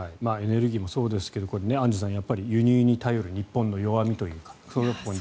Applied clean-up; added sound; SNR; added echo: none; none; none; none.